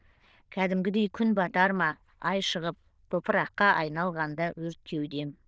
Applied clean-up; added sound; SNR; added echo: neural diffusion model UNIVERSE++.